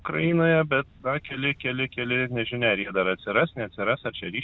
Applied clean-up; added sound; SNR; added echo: none; none; none; none.